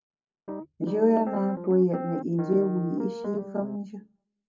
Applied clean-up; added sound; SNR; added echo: none; Piano; 9 dB; reverberation time 0.4 s.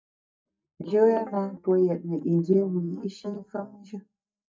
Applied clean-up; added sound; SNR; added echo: neural mask model DeepFilterNet 3.